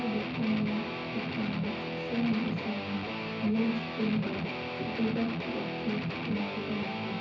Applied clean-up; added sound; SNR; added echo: none; Guitar; 1 dB; reverberation time 0.6 s.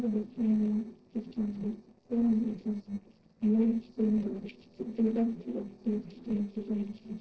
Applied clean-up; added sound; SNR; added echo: neural separator model SepFormer DNS4.